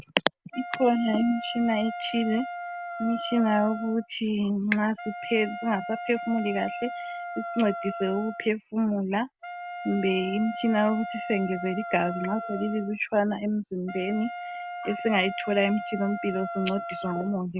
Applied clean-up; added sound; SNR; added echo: none; Wind instrument, woodwind instrument; 9 dB; none.